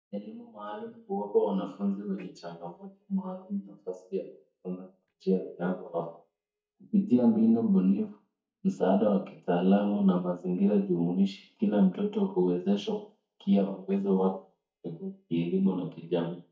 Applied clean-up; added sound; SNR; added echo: neural mask model DeepFilterNet 3.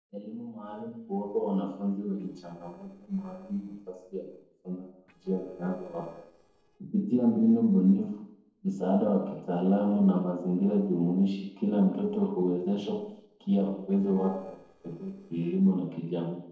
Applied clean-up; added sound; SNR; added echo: neural separator model SepFormer DNS4.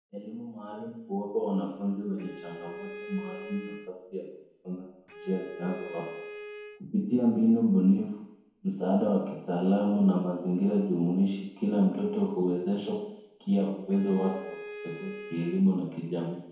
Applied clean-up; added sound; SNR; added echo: none; Bowed string instrument; 14 dB; reverberation time 0.9 s.